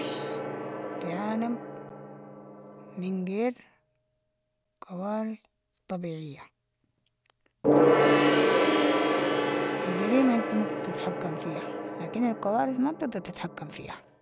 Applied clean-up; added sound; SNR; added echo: none; Gong; -3 dB; none.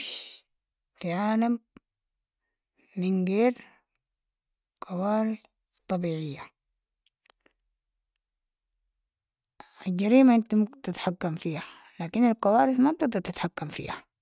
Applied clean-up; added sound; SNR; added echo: none; none; none; none.